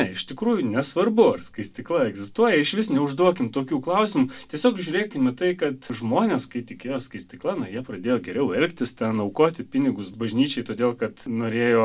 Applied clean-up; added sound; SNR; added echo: none; none; none; none.